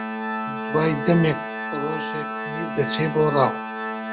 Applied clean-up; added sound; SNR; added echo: none; Organ; 4 dB; none.